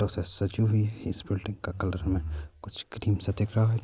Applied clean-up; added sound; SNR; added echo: none; none; none; none.